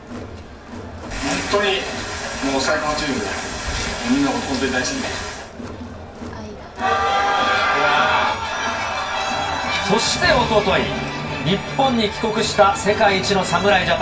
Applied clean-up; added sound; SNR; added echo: none; Crowd; 14 dB; reverberation time 0.2 s.